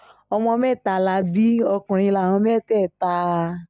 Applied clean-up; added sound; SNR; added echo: neural mask model Resemble Enhance denoiser.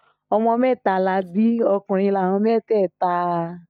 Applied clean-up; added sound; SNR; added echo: neural mask model DeepFilterNet 3.